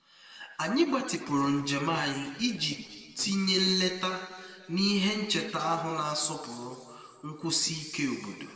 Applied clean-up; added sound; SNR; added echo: neural separator model SepFormer DNS4.